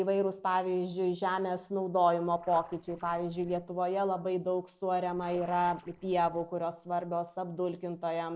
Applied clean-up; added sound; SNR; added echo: neural separator model SepFormer DNS4.